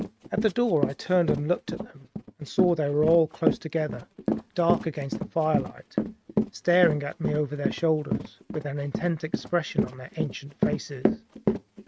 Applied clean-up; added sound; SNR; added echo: neural mask model RNNoise.